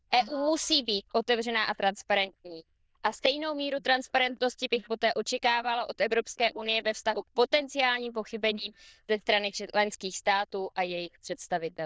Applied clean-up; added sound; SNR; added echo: neural diffusion model UNIVERSE++.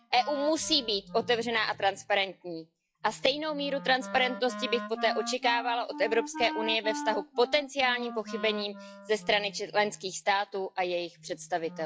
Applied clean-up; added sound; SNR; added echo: classical method log-MMSE.